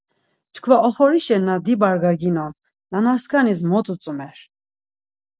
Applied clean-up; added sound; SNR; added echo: none; none; none; none.